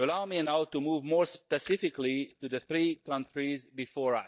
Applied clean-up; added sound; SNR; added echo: neural mask model DeepFilterNet 3.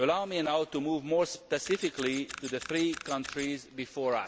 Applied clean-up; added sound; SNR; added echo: none; Camera; 15 dB; none.